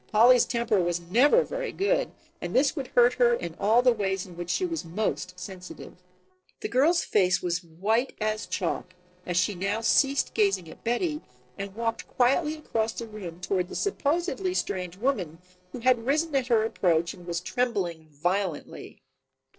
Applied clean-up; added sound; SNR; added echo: neural separator model SepFormer DNS4.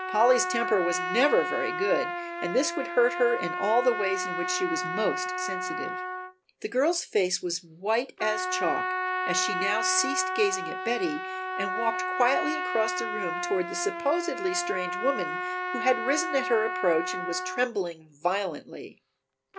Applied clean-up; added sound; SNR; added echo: none; Trumpet; 4 dB; none.